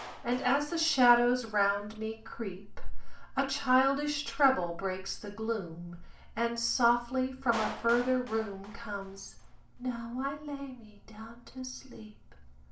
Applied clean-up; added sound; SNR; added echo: none; Clapping; 20 dB; reverberation time 0.4 s.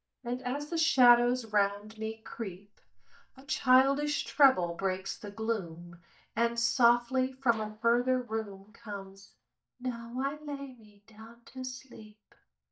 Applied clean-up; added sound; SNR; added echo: neural mask model DeepFilterNet 3.